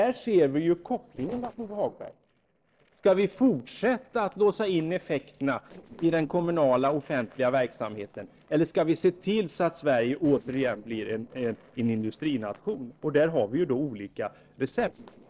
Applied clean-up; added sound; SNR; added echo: neural separator model SepFormer DNS4.